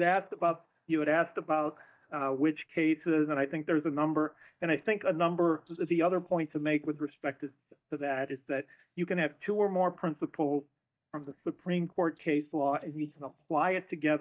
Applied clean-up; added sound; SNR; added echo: neural mask model DeepFilterNet 3.